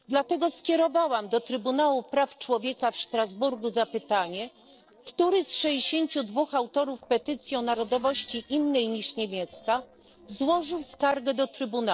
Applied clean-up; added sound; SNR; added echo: neural separator model SepFormer DNS4.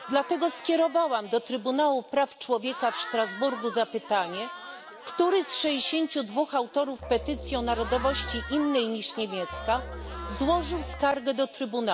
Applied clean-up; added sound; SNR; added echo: none; Musical instrument + Crowd / Cheering; 12 dB; none.